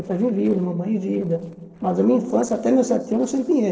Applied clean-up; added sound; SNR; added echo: neural separator model SepFormer DNS4.